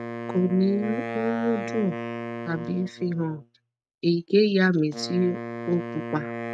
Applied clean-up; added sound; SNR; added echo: neural mask model RNNoise.